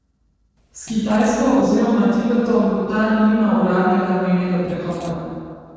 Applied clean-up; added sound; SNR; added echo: neural separator model SepFormer DNS4.